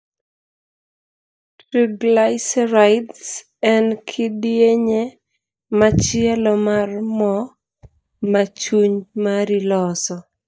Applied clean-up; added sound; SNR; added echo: neural mask model DeepFilterNet 3.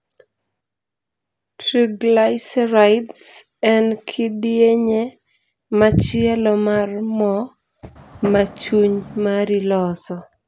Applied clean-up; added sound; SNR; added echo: none; Fireworks; 15 dB; none.